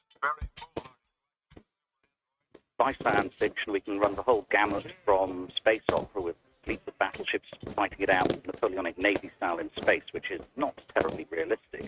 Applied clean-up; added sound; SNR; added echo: neural mask model RNNoise.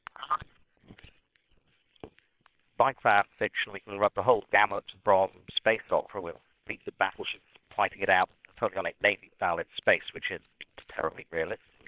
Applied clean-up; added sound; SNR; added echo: neural separator model SepFormer WHAM!.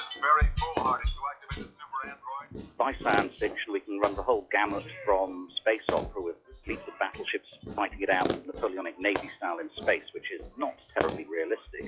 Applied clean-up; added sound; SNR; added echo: classical method log-MMSE.